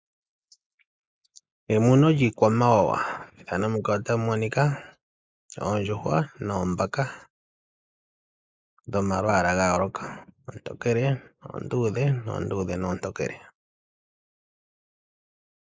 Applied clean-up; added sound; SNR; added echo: neural mask model Resemble Enhance denoiser.